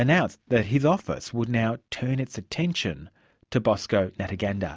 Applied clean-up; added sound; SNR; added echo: none; none; none; none.